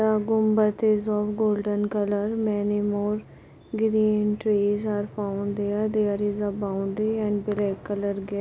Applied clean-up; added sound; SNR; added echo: none; none; none; none.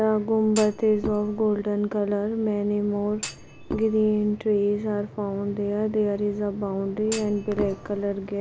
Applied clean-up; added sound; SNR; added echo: none; Thump, thud; 12 dB; none.